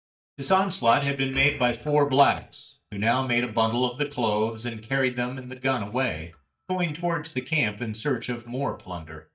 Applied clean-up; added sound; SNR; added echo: neural mask model DeepFilterNet 3.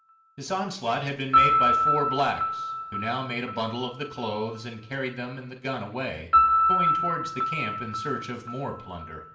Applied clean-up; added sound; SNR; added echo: none; Piano; -4 dB; reverberation time 0.8 s.